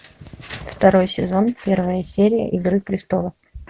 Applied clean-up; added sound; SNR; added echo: none; none; none; none.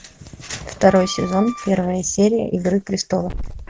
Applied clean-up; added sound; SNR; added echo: none; Wind instrument, woodwind instrument + Growling / Hiss; 15 dB; none.